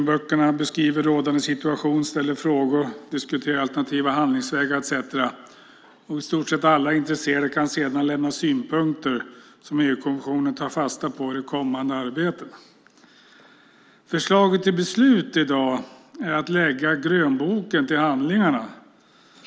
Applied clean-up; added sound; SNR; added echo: none; none; none; none.